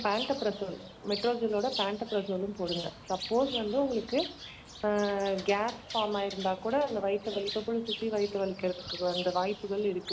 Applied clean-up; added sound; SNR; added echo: none; Bird; 11 dB; none.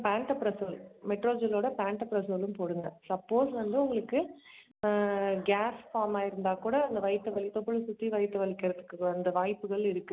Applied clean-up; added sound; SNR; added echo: none; none; none; none.